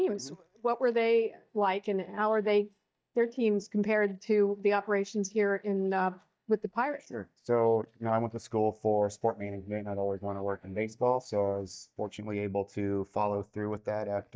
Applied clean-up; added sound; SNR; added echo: neural mask model DeepFilterNet 3.